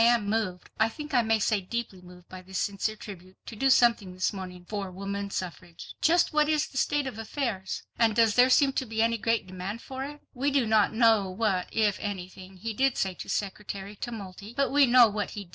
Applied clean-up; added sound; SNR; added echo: none; none; none; none.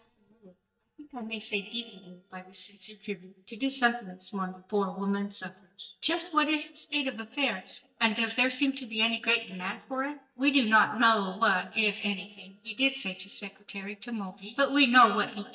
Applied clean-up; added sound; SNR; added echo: neural mask model DeepFilterNet 3.